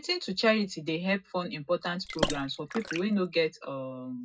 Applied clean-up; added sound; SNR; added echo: none; Water / Splash, splatter; 6 dB; reverberation time 0.3 s.